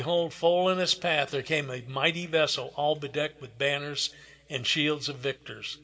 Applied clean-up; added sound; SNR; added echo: none; none; none; reverberation time 1.6 s.